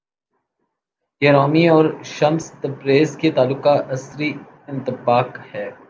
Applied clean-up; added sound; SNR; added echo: none; none; none; none.